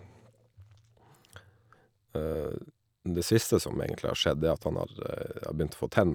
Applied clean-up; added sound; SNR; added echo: none; none; none; none.